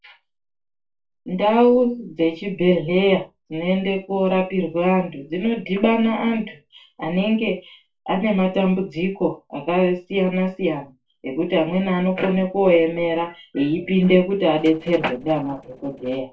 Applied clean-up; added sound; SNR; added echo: neural separator model SepFormer DNS4.